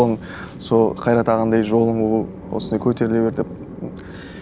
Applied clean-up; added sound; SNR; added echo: none; Train; 15 dB; none.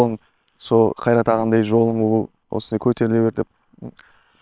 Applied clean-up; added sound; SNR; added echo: neural separator model SepFormer WHAM!.